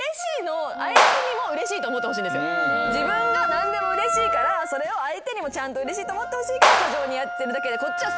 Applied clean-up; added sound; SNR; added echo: none; Clapping + Wind instrument, woodwind instrument; -3 dB; none.